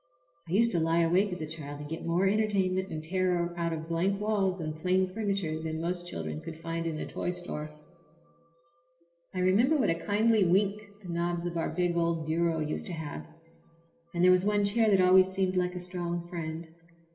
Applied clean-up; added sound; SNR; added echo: none; none; none; reverberation time 1.6 s.